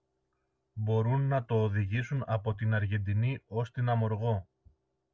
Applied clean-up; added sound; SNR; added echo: none; none; none; none.